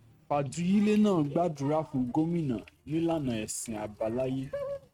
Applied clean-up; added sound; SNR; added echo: neural mask model RNNoise.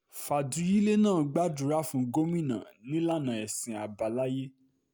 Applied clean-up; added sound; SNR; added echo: none; none; none; none.